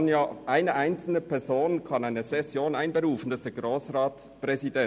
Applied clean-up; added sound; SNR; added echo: none; none; none; none.